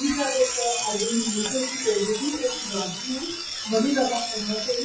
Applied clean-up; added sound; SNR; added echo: classical method WPE with log-MMSE.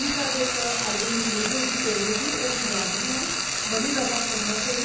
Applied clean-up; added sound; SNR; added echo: none; Frying (food); -3 dB; reverberation time 0.9 s.